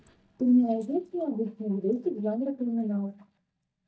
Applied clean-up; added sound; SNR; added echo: neural mask model DeepFilterNet 3.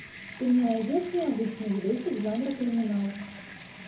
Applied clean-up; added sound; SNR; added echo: none; Bathtub (filling or washing) / Water tap, faucet; 16 dB; reverberation time 0.3 s.